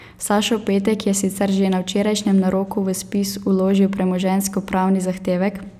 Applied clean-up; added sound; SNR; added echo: none; none; none; none.